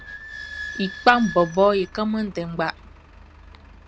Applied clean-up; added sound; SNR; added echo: none; Squeak / Idling; 15 dB; none.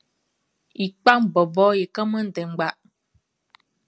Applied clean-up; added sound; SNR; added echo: none; none; none; none.